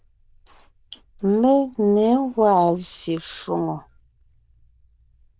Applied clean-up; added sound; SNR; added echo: neural diffusion model UNIVERSE++.